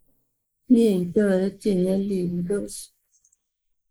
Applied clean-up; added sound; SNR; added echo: neural mask model Resemble Enhance denoiser.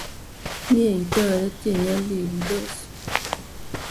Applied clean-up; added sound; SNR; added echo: none; Walk, footsteps; 7 dB; none.